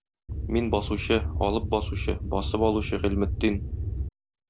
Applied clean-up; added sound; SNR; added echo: none; Wind; 2 dB; none.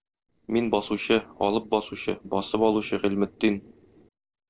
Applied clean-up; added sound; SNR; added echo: neural separator model SepFormer DNS4.